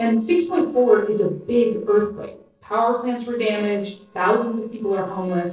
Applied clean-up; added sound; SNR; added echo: neural separator model SepFormer DNS4.